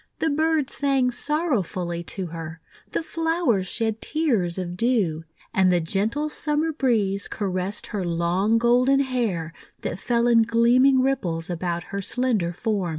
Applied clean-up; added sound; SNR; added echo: none; none; none; none.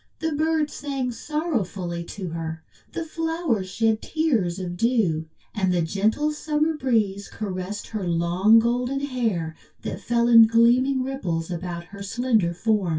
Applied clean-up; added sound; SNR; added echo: none; none; none; reverberation time 0.1 s.